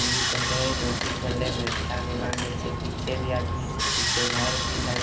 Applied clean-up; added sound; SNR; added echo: none; Sawing; -5 dB; reverberation time 0.3 s.